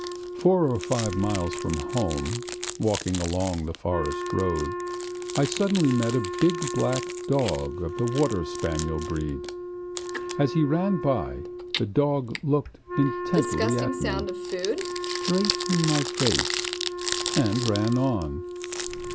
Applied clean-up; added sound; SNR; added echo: none; Wind instrument, woodwind instrument + Crumpling, crinkling; 4 dB; none.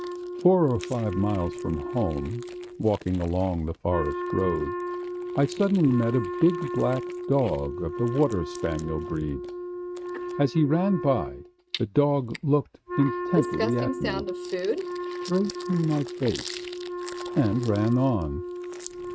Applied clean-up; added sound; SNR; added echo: neural mask model RNNoise.